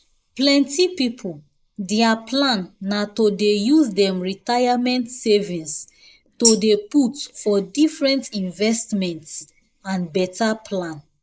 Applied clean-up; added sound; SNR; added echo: neural mask model Resemble Enhance denoiser.